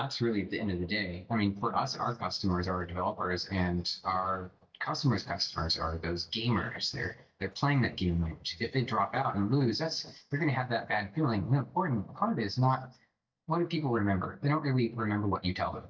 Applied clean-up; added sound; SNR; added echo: neural mask model DeepFilterNet 3.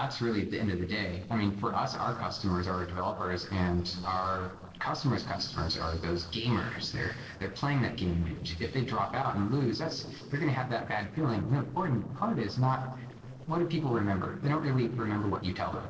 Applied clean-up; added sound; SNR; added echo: neural separator model SepFormer DNS4.